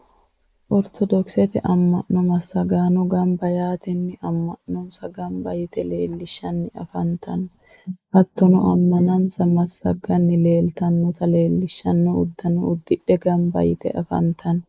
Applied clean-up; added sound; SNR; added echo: neural mask model Resemble Enhance denoiser.